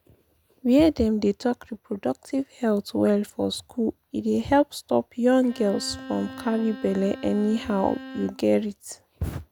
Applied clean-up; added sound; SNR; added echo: none; Bowed string instrument; 16 dB; none.